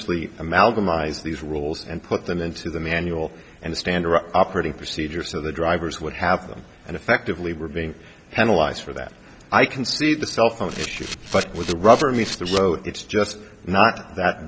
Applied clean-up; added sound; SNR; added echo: none; Camera; 10 dB; none.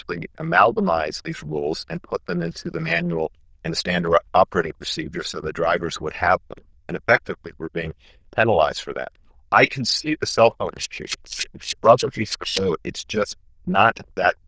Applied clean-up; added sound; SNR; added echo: neural diffusion model UNIVERSE++.